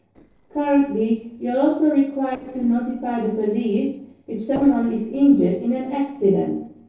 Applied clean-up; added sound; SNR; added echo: neural separator model SepFormer DNS4.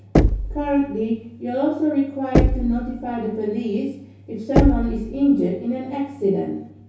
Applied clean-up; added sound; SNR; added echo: none; Knock; 1 dB; reverberation time 0.6 s.